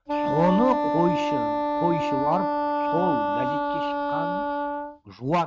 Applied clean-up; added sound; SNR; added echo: neural mask model RNNoise.